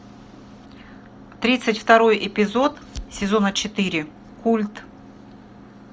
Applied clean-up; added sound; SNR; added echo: none; none; none; none.